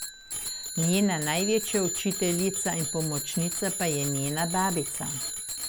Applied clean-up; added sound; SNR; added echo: none; Bicycle bell; 4 dB; none.